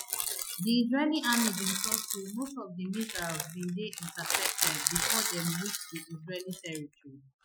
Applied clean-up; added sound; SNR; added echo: classical method Wiener filter.